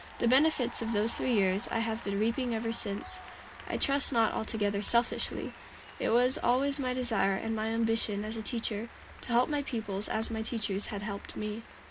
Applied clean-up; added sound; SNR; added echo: none; Applause / Cheering; 18 dB; reverberation time 0.3 s.